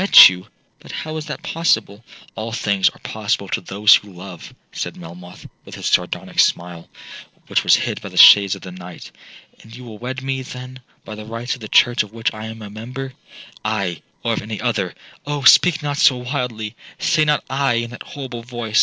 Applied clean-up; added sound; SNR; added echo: neural separator model SepFormer DNS4.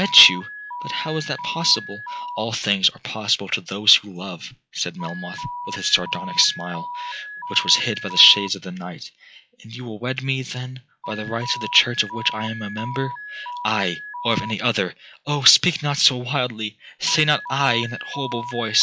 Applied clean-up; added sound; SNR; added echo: classical method log-MMSE.